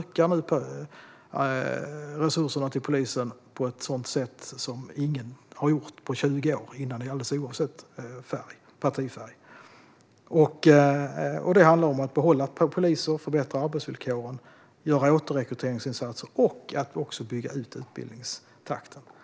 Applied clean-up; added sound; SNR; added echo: none; none; none; none.